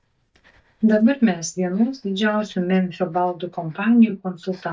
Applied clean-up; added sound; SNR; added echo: neural mask model DeepFilterNet 3.